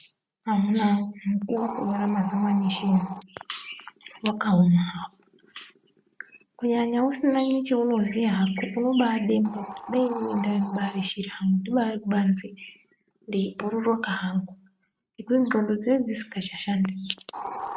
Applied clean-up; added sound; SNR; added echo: neural mask model RNNoise.